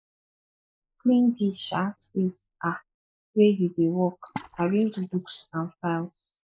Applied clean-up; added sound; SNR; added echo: neural mask model Resemble Enhance denoiser.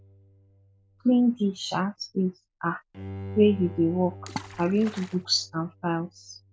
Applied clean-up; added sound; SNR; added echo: none; Bowed string instrument + Water / Splash, splatter; 16 dB; none.